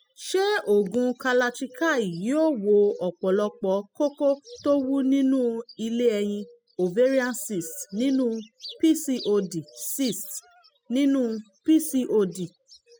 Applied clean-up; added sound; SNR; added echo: classical method spectral subtraction.